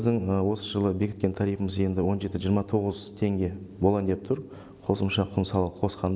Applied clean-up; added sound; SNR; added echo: none; none; none; none.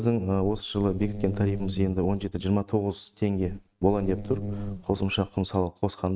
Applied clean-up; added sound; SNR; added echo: neural mask model RNNoise.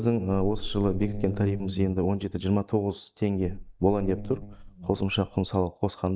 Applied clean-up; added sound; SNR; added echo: neural mask model DeepFilterNet 3.